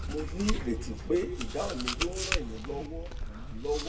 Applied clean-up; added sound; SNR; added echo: none; Chewing, mastication; 0 dB; reverberation time 0.8 s.